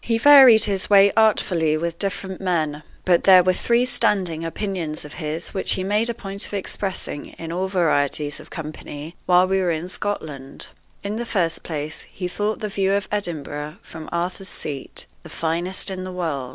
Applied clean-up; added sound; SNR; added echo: none; none; none; none.